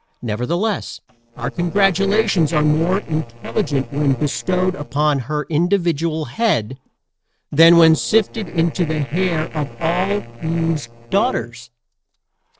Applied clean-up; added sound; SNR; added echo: neural separator model SepFormer DNS4.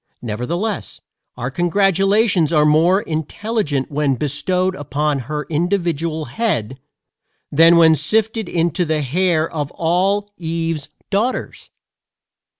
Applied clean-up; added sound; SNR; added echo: none; none; none; none.